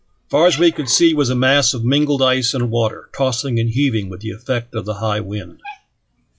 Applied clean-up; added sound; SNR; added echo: classical method log-MMSE.